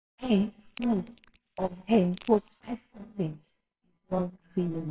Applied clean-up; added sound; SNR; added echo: neural separator model SepFormer WHAMR!.